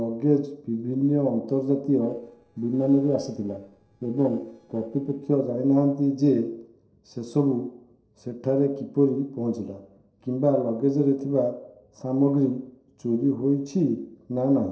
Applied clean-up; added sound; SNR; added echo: neural separator model SepFormer DNS4.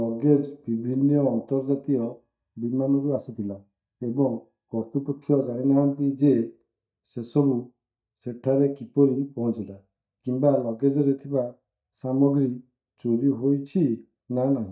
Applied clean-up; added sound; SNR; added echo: neural mask model DeepFilterNet 3.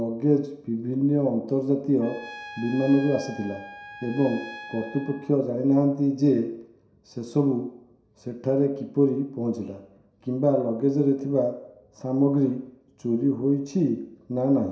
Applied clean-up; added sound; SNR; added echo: none; Trumpet; 16 dB; reverberation time 0.7 s.